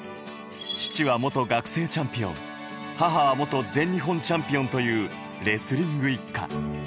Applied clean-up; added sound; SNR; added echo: none; none; none; none.